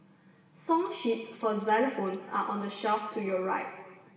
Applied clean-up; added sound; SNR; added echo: none; Rattle (instrument); 20 dB; reverberation time 1.3 s.